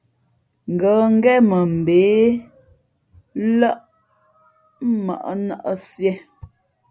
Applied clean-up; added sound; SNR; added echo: none; none; none; none.